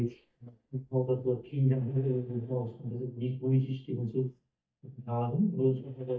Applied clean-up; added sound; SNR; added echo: neural mask model DeepFilterNet 3.